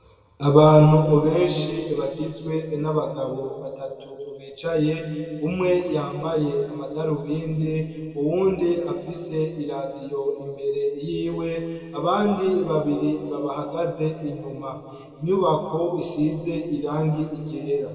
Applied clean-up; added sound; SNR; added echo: none; none; none; reverberation time 2.2 s.